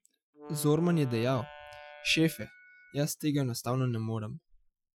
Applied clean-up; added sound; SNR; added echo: classical method Wiener filter.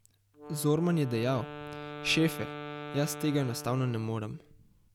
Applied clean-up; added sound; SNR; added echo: none; Wind instrument, woodwind instrument; 11 dB; none.